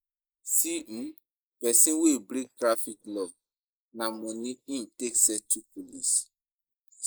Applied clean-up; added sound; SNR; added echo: neural mask model Resemble Enhance denoiser.